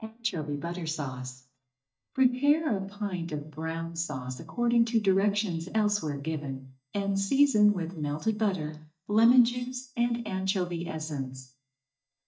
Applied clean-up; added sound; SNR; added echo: neural mask model DeepFilterNet 3.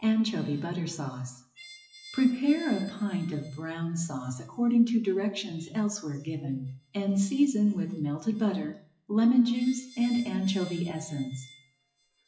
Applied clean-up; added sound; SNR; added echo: classical method WPE with log-MMSE.